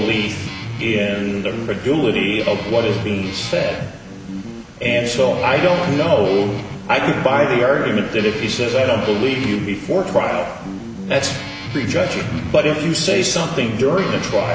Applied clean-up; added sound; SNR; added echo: none; Guitar; 11 dB; none.